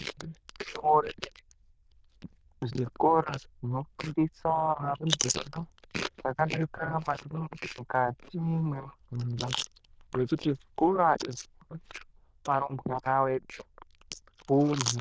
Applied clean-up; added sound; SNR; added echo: neural diffusion model UNIVERSE++.